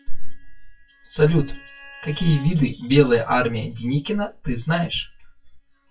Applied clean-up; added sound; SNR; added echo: classical method WPE with log-MMSE.